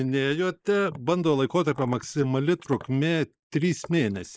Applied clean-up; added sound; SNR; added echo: neural mask model Resemble Enhance denoiser.